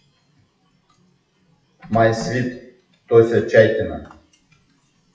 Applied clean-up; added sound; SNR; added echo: classical method WPE with log-MMSE.